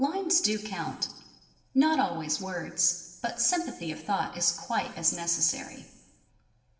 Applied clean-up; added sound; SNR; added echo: none; none; none; reverberation time 1.1 s.